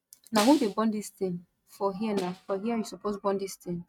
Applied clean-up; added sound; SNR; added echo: neural mask model RNNoise.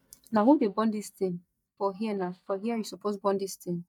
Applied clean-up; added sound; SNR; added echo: neural mask model DeepFilterNet 3.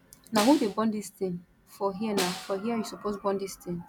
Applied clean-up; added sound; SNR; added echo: none; Snare drum; 10 dB; none.